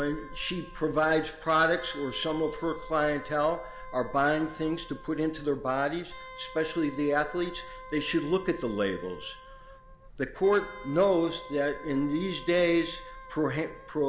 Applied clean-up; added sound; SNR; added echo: none; Wind instrument, woodwind instrument; 17 dB; none.